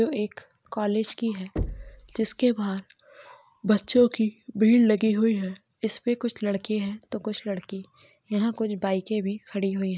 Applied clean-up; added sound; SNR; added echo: none; Knock; 12 dB; none.